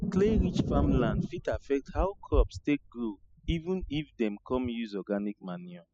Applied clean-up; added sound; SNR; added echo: classical method spectral subtraction.